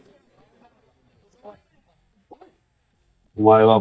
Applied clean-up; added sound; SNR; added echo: neural mask model DeepFilterNet 3.